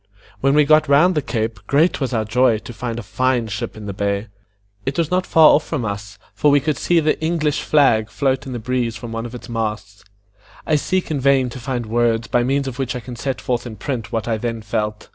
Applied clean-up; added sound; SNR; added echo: none; none; none; none.